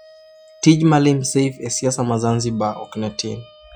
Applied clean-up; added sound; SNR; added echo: classical method log-MMSE.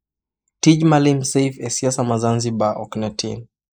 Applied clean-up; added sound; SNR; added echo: neural mask model Resemble Enhance denoiser.